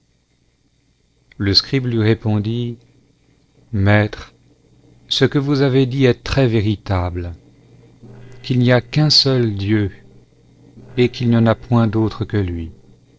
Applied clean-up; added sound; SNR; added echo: neural separator model SepFormer DNS4.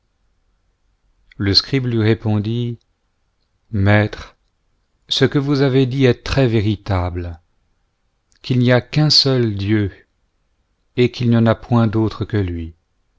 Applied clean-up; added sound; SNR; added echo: none; none; none; none.